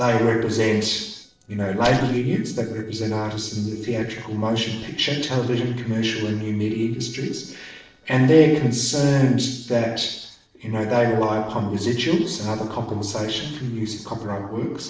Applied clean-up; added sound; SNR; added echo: neural separator model SepFormer DNS4.